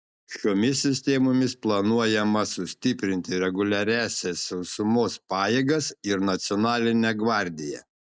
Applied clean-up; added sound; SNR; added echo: none; none; none; none.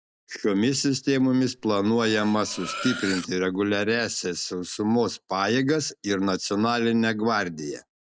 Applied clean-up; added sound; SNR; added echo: none; Cutlery, silverware; 12 dB; none.